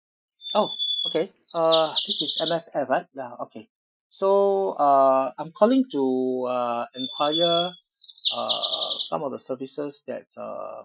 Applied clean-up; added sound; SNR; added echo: classical method Wiener filter.